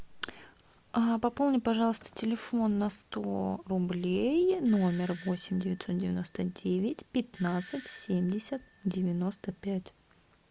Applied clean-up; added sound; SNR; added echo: none; Doorbell; 11 dB; none.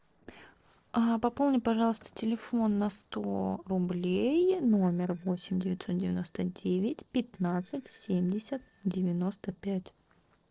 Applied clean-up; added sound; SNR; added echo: neural separator model SepFormer DNS4.